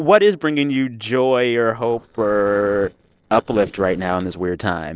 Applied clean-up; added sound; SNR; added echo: neural separator model SepFormer DNS4.